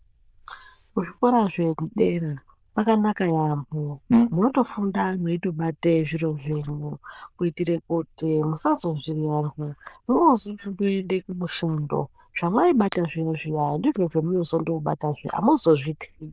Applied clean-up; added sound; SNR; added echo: neural diffusion model UNIVERSE++.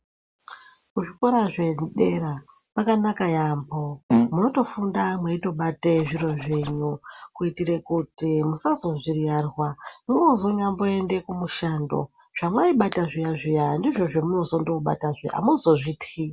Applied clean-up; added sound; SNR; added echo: none; Zipper (clothing); 19 dB; none.